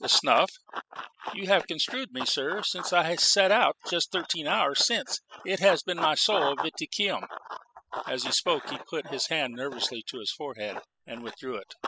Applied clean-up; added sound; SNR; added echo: classical method spectral subtraction.